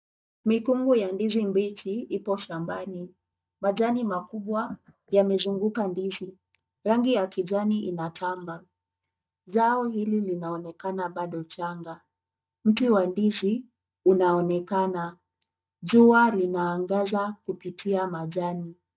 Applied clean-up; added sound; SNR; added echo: neural mask model DeepFilterNet 3.